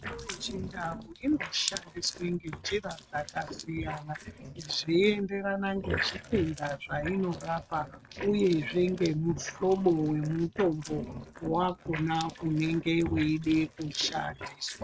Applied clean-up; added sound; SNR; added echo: neural mask model RNNoise.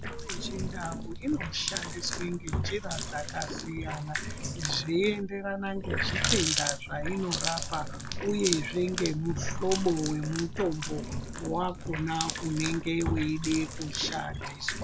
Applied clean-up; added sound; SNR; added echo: none; Water tap, faucet; 2 dB; none.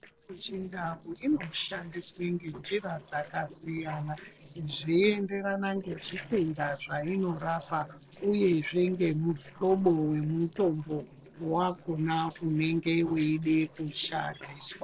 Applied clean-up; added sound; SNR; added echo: neural separator model SepFormer DNS4.